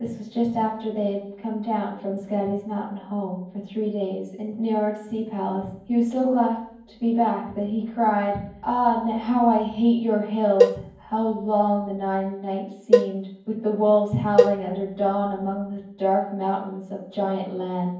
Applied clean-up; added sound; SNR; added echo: none; Cowbell; -1 dB; reverberation time 0.9 s.